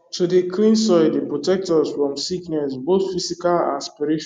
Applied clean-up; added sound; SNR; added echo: none; none; none; none.